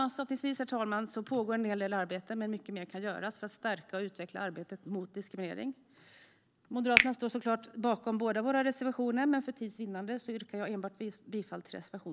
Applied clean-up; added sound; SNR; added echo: none; Finger snapping; 0 dB; none.